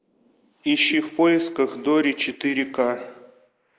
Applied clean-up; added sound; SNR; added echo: neural mask model Resemble Enhance denoiser.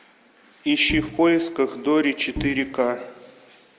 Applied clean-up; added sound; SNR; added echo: none; Bowed string instrument; 11 dB; none.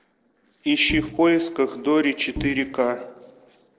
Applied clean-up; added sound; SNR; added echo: neural separator model SepFormer DNS4.